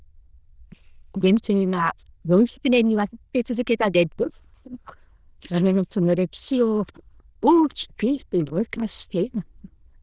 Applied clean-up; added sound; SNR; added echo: neural diffusion model UNIVERSE++.